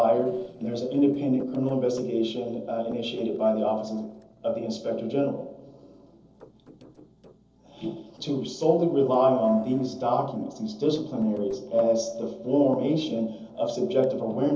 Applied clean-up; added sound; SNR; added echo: neural separator model SepFormer DNS4.